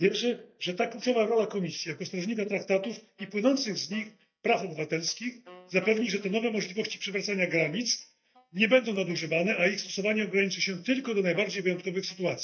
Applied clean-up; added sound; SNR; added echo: neural mask model DeepFilterNet 3.